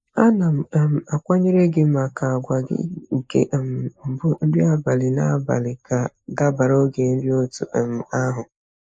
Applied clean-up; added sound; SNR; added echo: neural mask model Resemble Enhance denoiser.